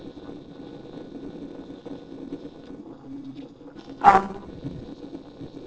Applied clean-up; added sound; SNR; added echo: neural separator model SepFormer DNS4.